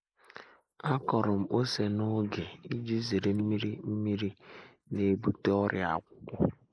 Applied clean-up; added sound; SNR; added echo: neural mask model Resemble Enhance denoiser.